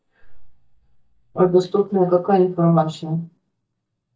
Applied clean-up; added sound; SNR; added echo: neural mask model DeepFilterNet 3.